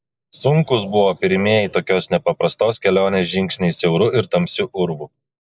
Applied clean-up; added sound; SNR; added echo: neural mask model Resemble Enhance denoiser.